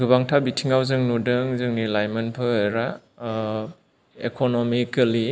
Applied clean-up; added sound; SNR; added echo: none; none; none; none.